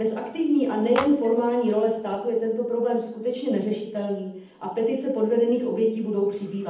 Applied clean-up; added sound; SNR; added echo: none; Telephone; 14 dB; reverberation time 0.8 s.